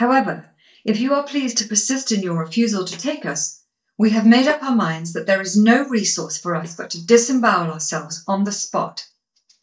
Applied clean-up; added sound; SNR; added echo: neural mask model DeepFilterNet 3.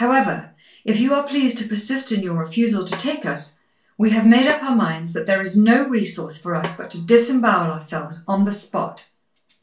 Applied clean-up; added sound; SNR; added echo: none; Snare drum; 18 dB; reverberation time 0.3 s.